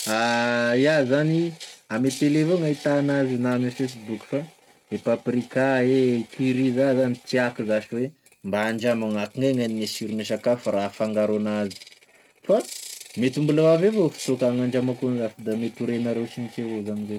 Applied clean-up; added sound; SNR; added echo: neural mask model RNNoise.